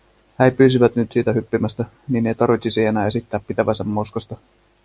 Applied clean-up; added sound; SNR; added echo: none; none; none; none.